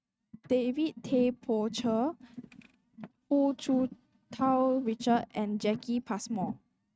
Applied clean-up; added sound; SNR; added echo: neural mask model RNNoise.